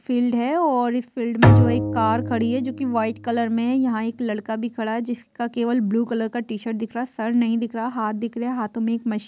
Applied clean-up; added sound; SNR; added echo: none; Bowed string instrument; 0 dB; none.